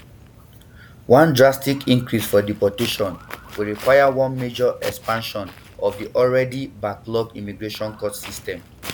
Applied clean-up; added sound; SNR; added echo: none; Walk, footsteps; 19 dB; none.